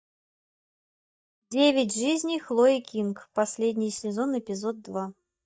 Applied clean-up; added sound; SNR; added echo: neural mask model DeepFilterNet 3.